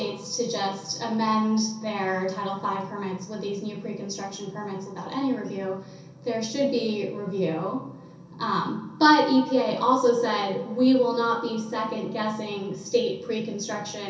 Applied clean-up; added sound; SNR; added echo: none; none; none; reverberation time 0.6 s.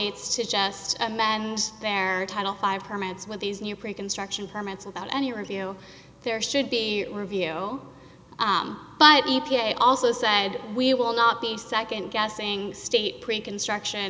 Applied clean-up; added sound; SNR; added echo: none; none; none; none.